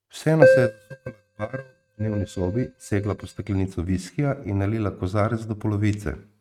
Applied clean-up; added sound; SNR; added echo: neural mask model RNNoise.